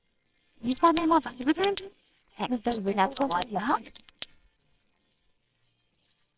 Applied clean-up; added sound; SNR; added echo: neural separator model SepFormer WHAMR!.